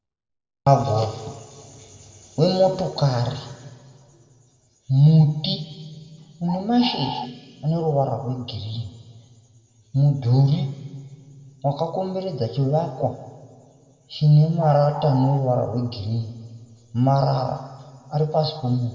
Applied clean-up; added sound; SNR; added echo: none; Bird; 9 dB; reverberation time 1.8 s.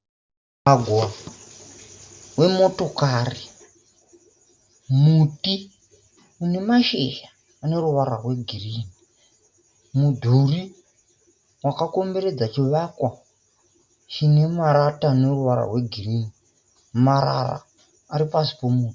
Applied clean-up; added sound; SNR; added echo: none; none; none; none.